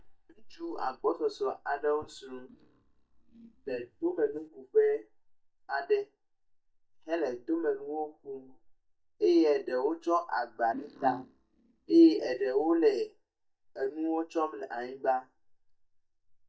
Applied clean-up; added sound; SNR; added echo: neural mask model DeepFilterNet 3.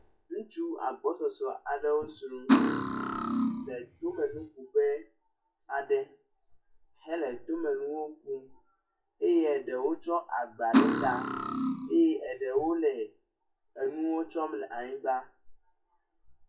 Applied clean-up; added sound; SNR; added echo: classical method WPE with log-MMSE.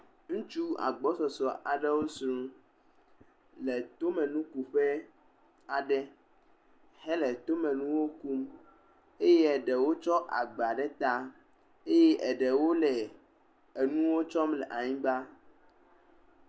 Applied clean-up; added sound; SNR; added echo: none; none; none; none.